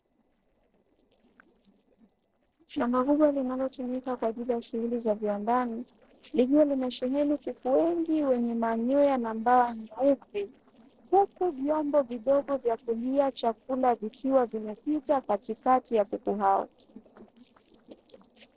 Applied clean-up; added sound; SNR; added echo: neural separator model SepFormer DNS4.